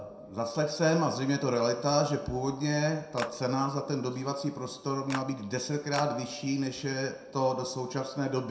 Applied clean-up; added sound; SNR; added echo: none; Clapping; 9 dB; reverberation time 0.6 s.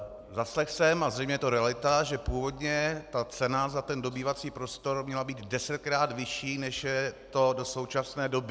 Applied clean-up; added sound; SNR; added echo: none; none; none; none.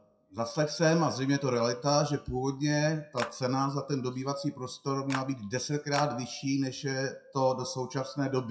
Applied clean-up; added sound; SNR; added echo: classical method WPE with log-MMSE.